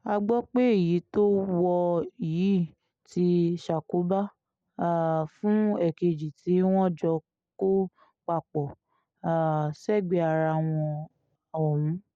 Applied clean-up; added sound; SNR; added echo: none; none; none; none.